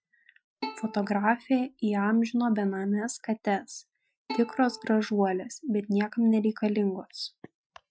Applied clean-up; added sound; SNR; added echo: classical method Wiener filter.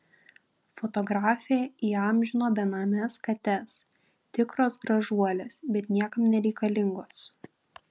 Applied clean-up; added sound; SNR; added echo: none; none; none; none.